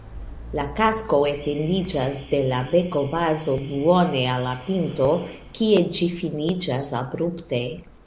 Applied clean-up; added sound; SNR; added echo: none; Alarm / Car; 18 dB; none.